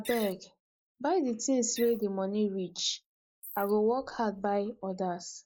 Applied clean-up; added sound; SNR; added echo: neural mask model Resemble Enhance denoiser.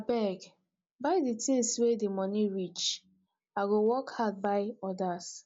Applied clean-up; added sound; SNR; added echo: none; none; none; none.